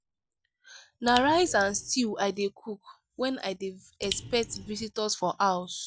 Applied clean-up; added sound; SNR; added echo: none; Raindrop; 11 dB; none.